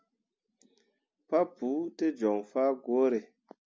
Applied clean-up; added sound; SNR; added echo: none; none; none; none.